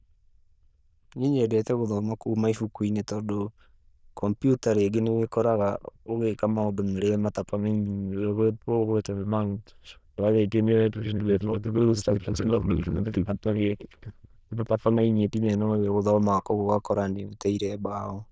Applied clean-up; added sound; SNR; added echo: neural diffusion model UNIVERSE++.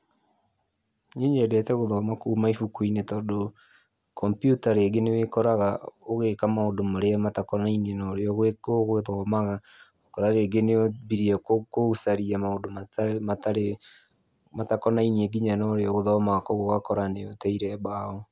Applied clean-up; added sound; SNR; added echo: none; none; none; none.